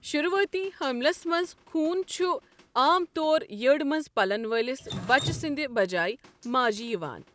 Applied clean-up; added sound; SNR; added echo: none; Drip; 17 dB; none.